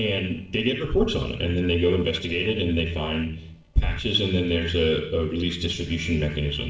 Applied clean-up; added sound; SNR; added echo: neural separator model SepFormer DNS4.